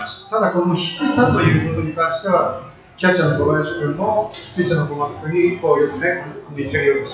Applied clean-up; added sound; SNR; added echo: classical method WPE with log-MMSE.